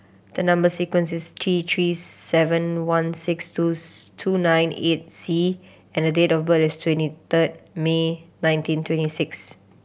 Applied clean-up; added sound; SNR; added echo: none; none; none; none.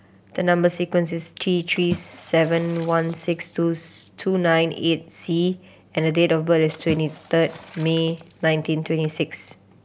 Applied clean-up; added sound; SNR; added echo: none; Water / Splash, splatter; 16 dB; none.